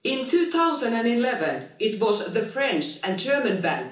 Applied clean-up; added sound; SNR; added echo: none; none; none; reverberation time 0.8 s.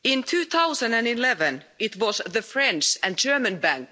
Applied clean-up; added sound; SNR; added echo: none; none; none; none.